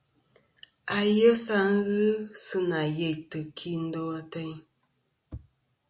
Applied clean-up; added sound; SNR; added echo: none; none; none; none.